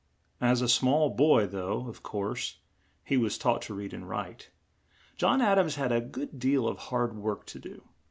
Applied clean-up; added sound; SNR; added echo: none; none; none; none.